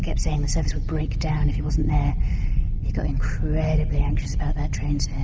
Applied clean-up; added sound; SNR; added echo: none; none; none; none.